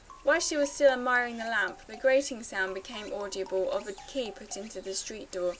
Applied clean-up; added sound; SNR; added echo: none; Stream + Marimba, xylophone; 20 dB; none.